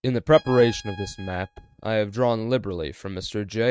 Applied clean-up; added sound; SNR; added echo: neural mask model RNNoise.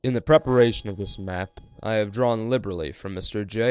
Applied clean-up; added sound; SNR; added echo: neural separator model SepFormer DNS4.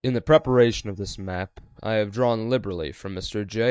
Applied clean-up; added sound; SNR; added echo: neural mask model DeepFilterNet 3.